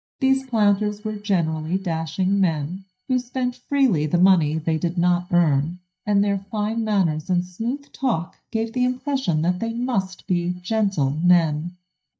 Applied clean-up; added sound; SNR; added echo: neural mask model DeepFilterNet 3.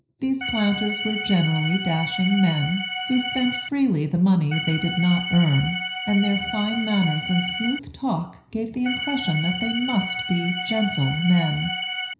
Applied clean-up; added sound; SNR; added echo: none; Organ; 4 dB; reverberation time 0.5 s.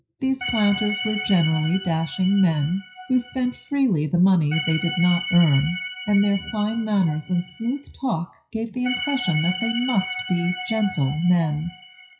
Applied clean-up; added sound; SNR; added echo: classical method WPE with log-MMSE.